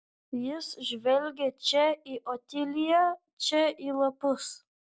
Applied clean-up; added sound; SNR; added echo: none; none; none; none.